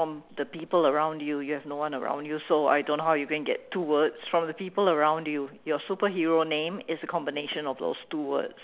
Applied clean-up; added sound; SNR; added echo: none; none; none; none.